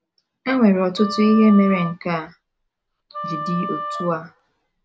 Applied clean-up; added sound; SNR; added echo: none; Wind instrument, woodwind instrument; 10 dB; none.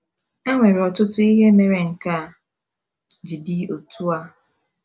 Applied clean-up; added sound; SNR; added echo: none; none; none; none.